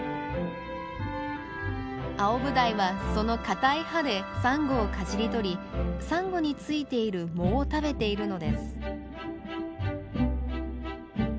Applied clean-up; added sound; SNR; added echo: none; none; none; none.